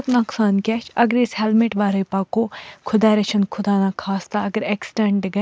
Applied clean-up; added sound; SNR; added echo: none; none; none; none.